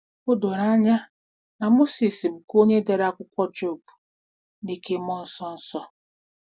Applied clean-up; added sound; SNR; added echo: none; none; none; none.